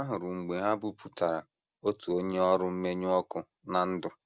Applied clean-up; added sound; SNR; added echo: none; none; none; none.